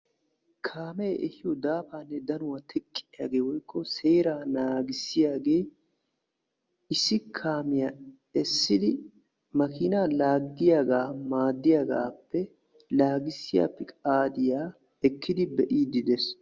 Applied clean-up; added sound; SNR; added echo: none; none; none; none.